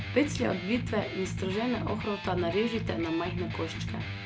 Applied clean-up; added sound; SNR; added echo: none; Electric guitar; 4 dB; none.